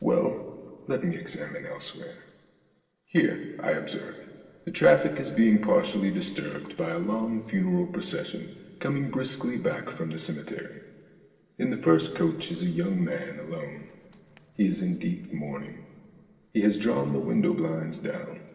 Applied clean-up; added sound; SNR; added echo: neural separator model SepFormer DNS4.